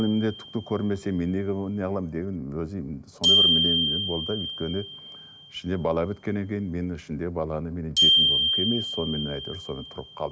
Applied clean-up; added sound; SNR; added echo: none; Glockenspiel; -1 dB; none.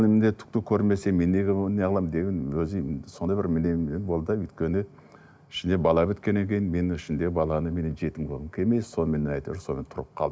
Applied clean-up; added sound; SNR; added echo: none; none; none; none.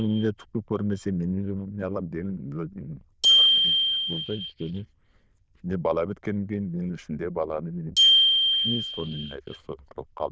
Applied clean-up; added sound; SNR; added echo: neural diffusion model UNIVERSE++.